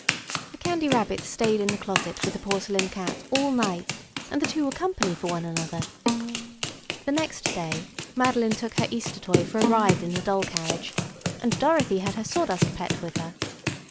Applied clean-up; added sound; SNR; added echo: none; Run + Bowed string instrument; 2 dB; none.